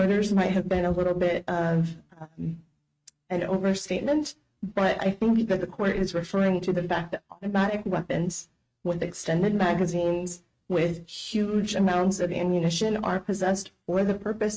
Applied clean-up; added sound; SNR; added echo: neural mask model RNNoise.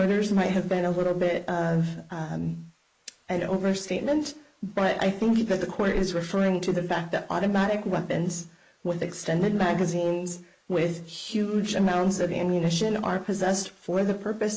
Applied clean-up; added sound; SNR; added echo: neural mask model Resemble Enhance denoiser.